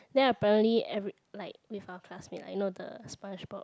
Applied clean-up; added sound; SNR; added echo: none; none; none; none.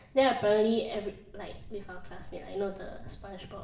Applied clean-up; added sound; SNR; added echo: none; Thunder; 15 dB; reverberation time 0.7 s.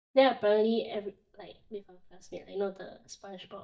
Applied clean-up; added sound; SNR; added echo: neural mask model DeepFilterNet 3.